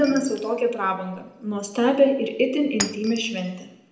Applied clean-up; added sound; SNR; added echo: none; Shatter; 15 dB; reverberation time 0.8 s.